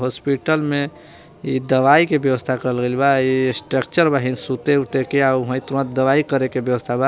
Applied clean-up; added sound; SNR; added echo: none; none; none; none.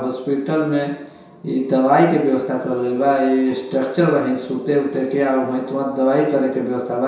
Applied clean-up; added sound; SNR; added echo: none; none; none; reverberation time 0.7 s.